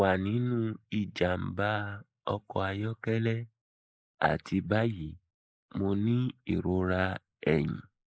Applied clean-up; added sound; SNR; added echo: neural mask model Resemble Enhance denoiser.